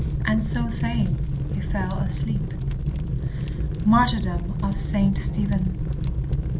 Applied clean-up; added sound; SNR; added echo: none; Fire; -2 dB; none.